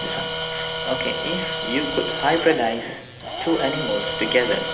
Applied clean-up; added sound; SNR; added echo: none; Tools; 3 dB; reverberation time 1.1 s.